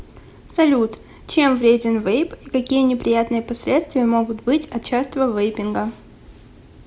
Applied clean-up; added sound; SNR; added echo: none; none; none; none.